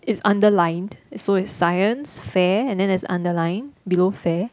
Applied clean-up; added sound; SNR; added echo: none; none; none; none.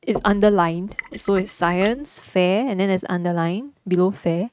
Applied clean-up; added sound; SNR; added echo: neural mask model RNNoise.